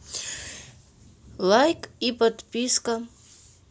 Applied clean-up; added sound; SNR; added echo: none; none; none; none.